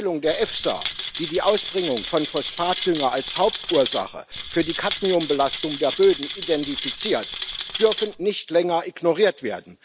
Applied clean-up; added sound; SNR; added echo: none; Rattle; 8 dB; none.